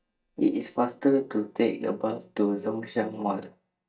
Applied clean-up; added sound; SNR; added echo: neural mask model DeepFilterNet 3.